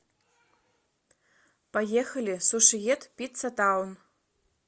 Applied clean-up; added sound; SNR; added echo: none; none; none; none.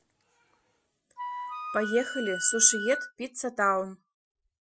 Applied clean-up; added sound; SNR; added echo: classical method Wiener filter.